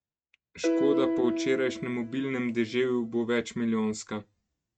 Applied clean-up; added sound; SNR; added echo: neural mask model RNNoise.